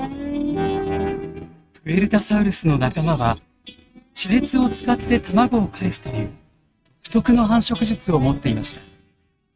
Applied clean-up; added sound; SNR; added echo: neural mask model RNNoise.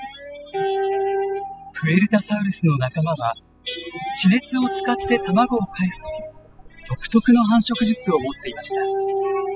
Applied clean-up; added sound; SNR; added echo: classical method spectral subtraction.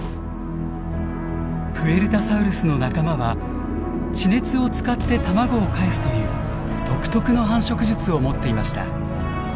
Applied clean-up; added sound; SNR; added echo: none; none; none; none.